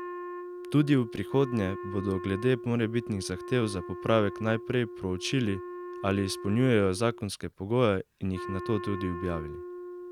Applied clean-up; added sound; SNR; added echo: none; Wind instrument, woodwind instrument; 11 dB; none.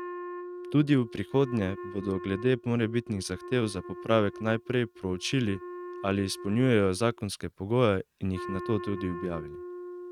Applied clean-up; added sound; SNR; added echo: neural mask model RNNoise.